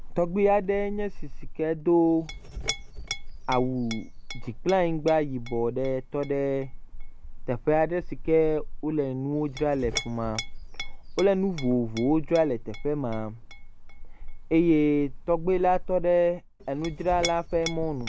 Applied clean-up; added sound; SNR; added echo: none; Chink, clink; 8 dB; none.